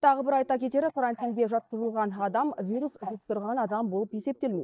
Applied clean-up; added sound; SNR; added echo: neural mask model DeepFilterNet 3.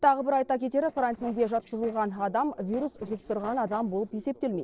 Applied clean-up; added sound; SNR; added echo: neural separator model SepFormer DNS4.